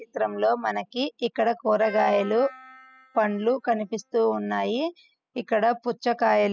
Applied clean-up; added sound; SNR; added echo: classical method spectral subtraction.